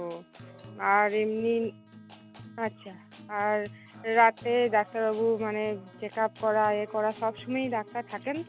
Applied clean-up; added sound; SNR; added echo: none; Acoustic guitar; 19 dB; none.